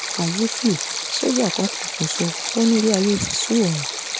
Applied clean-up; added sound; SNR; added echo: none; Stream; 4 dB; none.